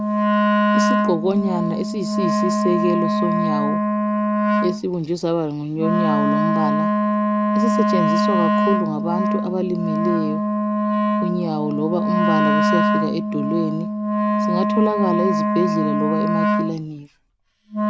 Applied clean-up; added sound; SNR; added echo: none; Wind instrument, woodwind instrument; -5 dB; none.